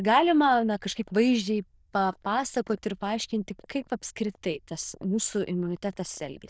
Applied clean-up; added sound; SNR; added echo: neural diffusion model UNIVERSE++.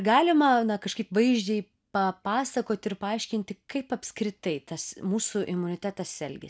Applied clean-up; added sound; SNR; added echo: none; none; none; none.